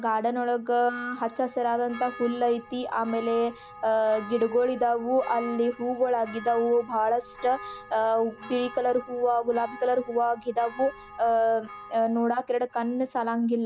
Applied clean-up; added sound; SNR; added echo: none; Church bell; 18 dB; none.